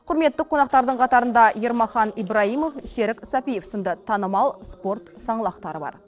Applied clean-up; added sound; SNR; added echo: neural separator model SepFormer DNS4.